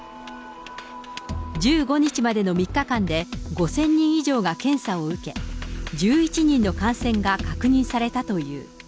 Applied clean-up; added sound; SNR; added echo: none; none; none; none.